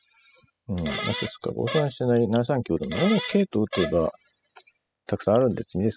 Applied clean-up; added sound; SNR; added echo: classical method spectral subtraction.